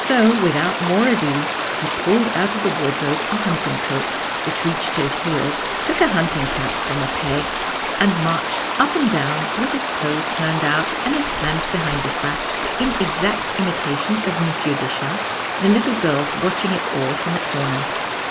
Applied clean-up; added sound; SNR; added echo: none; Stream; 0 dB; none.